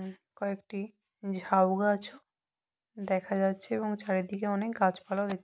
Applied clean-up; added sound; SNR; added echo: none; none; none; none.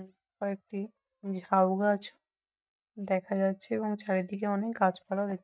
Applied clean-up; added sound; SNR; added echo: neural mask model DeepFilterNet 3.